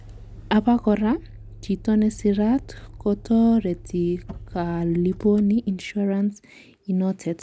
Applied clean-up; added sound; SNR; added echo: none; Motor vehicle (road); 18 dB; none.